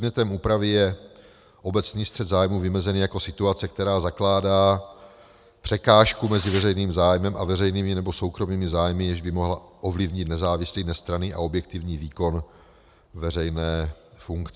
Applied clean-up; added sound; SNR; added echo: none; Tearing; 18 dB; none.